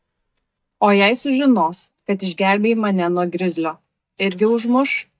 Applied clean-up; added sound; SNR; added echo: neural mask model DeepFilterNet 3.